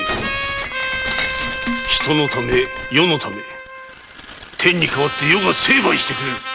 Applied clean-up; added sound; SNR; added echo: none; Shatter; 11 dB; none.